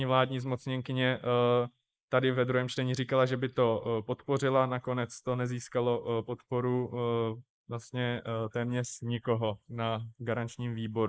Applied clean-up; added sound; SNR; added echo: neural mask model Resemble Enhance denoiser.